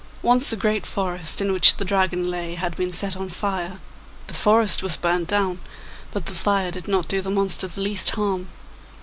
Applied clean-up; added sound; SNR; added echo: none; none; none; none.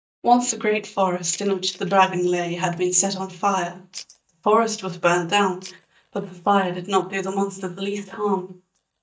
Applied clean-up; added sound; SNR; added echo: neural mask model DeepFilterNet 3.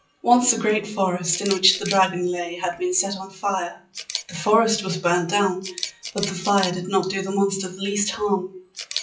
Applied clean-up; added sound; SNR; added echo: classical method WPE with log-MMSE.